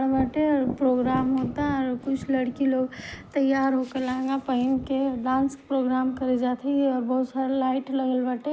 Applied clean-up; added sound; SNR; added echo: none; Thunder; 16 dB; none.